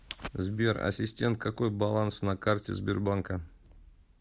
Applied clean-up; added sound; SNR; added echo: none; none; none; none.